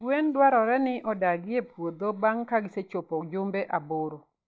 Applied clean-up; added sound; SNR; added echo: neural mask model DeepFilterNet 3.